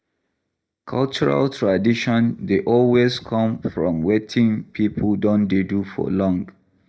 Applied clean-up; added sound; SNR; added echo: neural mask model DeepFilterNet 3.